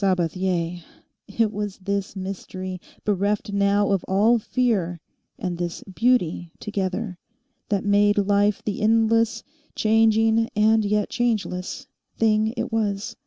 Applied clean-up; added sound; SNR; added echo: none; none; none; none.